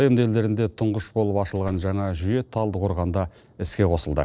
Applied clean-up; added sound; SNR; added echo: neural separator model SepFormer DNS4.